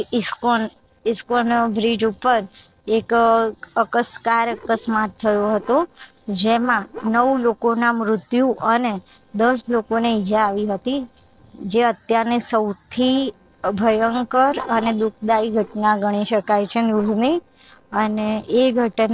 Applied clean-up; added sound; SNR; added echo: neural separator model SepFormer DNS4.